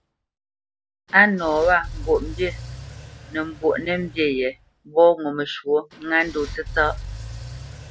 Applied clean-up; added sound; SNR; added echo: none; Engine / Car; 14 dB; none.